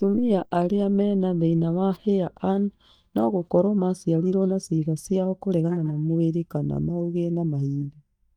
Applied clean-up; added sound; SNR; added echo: neural mask model DeepFilterNet 3.